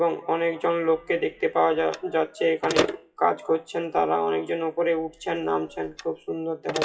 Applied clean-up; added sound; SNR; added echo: classical method WPE with log-MMSE.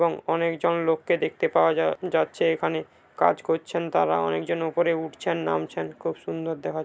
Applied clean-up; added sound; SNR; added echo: none; none; none; none.